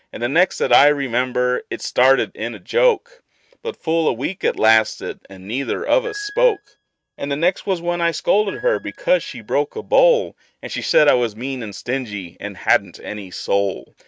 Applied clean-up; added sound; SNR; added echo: neural mask model RNNoise.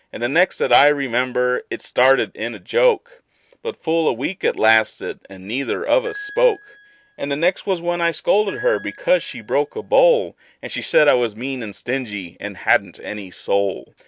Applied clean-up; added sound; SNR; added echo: none; Piano; 19 dB; none.